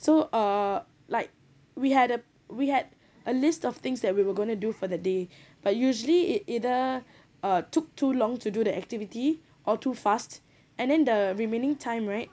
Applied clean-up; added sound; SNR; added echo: none; none; none; none.